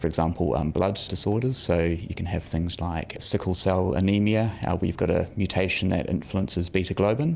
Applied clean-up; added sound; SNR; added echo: none; none; none; none.